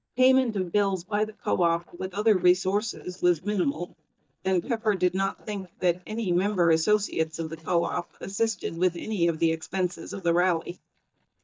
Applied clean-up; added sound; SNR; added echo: neural mask model DeepFilterNet 3.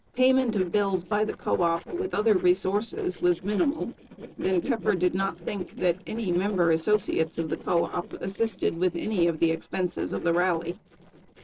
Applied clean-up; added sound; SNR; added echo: neural separator model SepFormer DNS4.